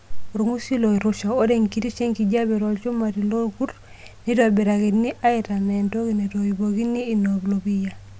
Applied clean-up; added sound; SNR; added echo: none; none; none; none.